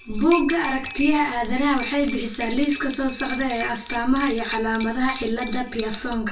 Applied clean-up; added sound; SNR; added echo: none; Cutlery, silverware; 15 dB; reverberation time 0.1 s.